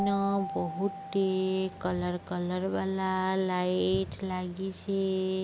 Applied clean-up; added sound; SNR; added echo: none; Keyboard (musical); 13 dB; none.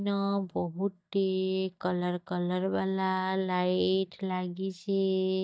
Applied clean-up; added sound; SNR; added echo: neural mask model DeepFilterNet 3.